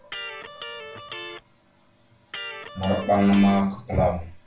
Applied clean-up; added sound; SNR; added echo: none; Electric guitar; 14 dB; reverberation time 0.3 s.